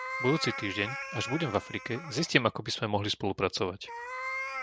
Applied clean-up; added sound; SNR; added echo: none; Meow; 8 dB; none.